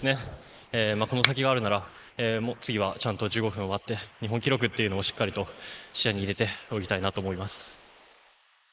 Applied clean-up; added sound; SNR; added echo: neural mask model Resemble Enhance denoiser.